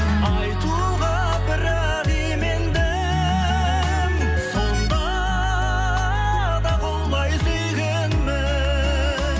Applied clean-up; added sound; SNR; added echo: none; none; none; none.